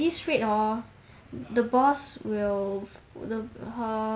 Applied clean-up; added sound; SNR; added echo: none; none; none; none.